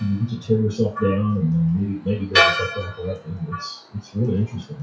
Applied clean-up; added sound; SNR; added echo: classical method WPE with log-MMSE.